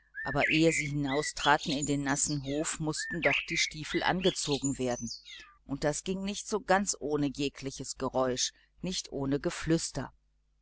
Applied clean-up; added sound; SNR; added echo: none; Bird; 5 dB; none.